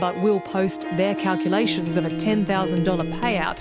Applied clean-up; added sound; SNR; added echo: none; Harp + Electric guitar; 5 dB; none.